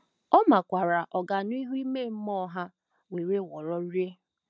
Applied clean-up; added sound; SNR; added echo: none; none; none; none.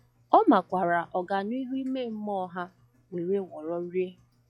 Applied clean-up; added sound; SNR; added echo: classical method log-MMSE.